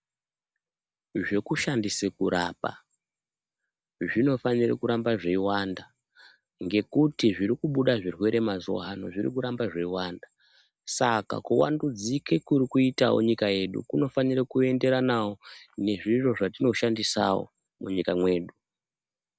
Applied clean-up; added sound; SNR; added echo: none; none; none; none.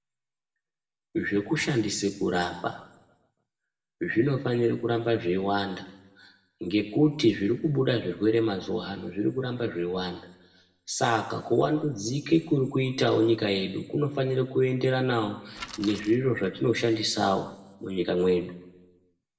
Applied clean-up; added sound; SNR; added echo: none; Bicycle; 17 dB; reverberation time 0.8 s.